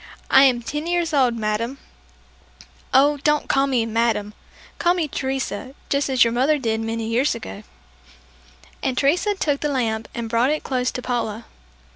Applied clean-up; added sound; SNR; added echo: none; none; none; none.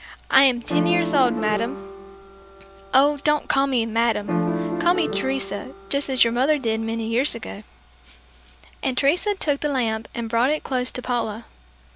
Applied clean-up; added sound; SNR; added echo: none; Piano; 5 dB; none.